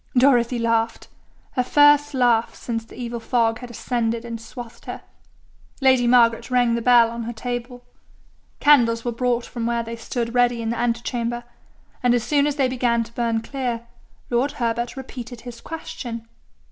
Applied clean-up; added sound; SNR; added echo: none; none; none; none.